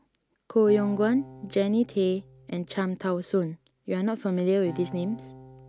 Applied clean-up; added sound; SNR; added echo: none; Acoustic guitar; 19 dB; none.